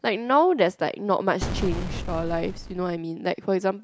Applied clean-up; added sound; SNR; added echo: none; Boom; 6 dB; none.